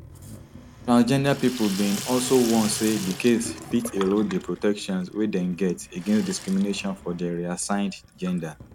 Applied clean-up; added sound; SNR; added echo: none; Sink (filling or washing) / Water tap, faucet; 13 dB; none.